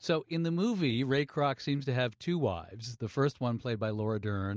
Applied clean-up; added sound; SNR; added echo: none; none; none; none.